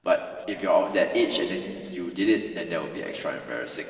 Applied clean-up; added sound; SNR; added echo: neural separator model SepFormer DNS4.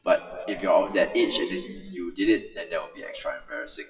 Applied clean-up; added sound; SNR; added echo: classical method WPE with log-MMSE.